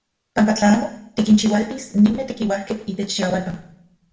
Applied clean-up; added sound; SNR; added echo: none; none; none; reverberation time 0.6 s.